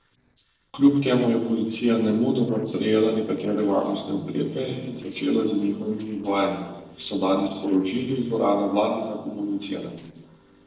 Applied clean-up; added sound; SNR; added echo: neural separator model SepFormer DNS4.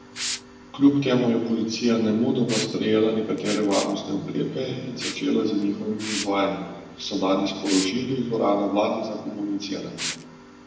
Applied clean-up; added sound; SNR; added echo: none; Liquid; 13 dB; reverberation time 1.0 s.